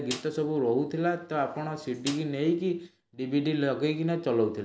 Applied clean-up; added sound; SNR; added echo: none; Snare drum; 14 dB; none.